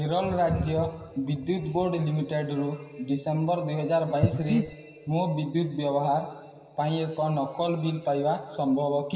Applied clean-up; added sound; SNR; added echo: none; Breathing; -1 dB; reverberation time 2.0 s.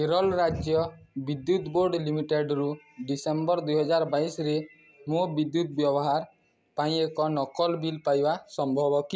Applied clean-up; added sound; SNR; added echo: none; none; none; none.